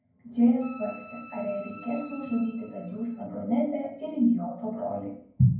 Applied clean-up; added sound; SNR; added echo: none; Bowed string instrument; 18 dB; reverberation time 0.9 s.